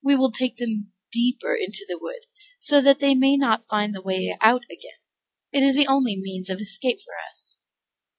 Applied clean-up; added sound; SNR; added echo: none; none; none; none.